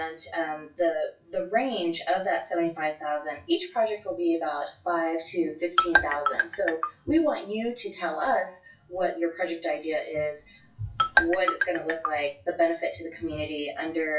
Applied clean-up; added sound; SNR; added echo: classical method WPE with log-MMSE.